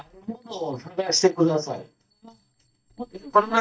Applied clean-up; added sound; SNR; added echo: neural mask model DeepFilterNet 3.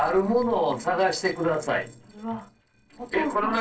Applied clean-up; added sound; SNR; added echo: neural separator model SepFormer DNS4.